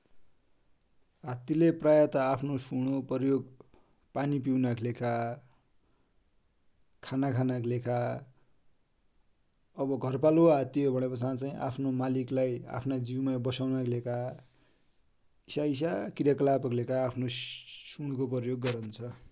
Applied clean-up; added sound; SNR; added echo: none; none; none; none.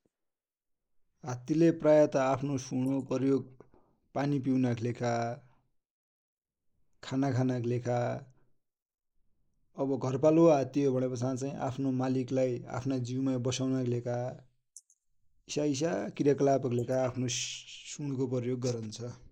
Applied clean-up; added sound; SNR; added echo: neural mask model Resemble Enhance denoiser.